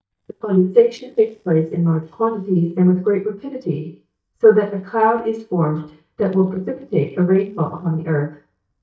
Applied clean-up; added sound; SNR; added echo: neural mask model DeepFilterNet 3.